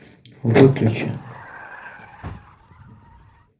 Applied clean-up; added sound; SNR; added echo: none; Vehicle; 19 dB; reverberation time 0.3 s.